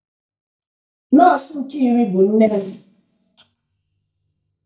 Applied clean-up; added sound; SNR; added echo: neural mask model DeepFilterNet 3.